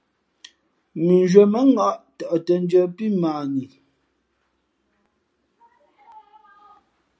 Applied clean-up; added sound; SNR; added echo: none; none; none; none.